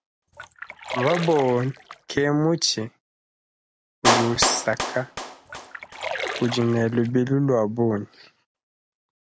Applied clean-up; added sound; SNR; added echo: none; Clapping + Splash, splatter; 6 dB; none.